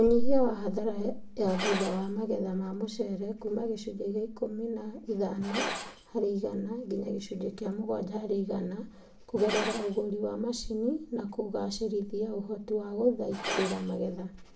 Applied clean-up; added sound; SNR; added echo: none; Glass; 13 dB; reverberation time 0.3 s.